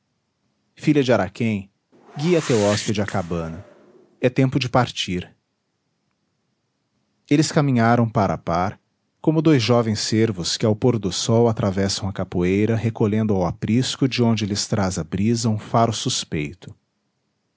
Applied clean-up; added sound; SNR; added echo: none; Whoosh, swoosh, swish; 16 dB; none.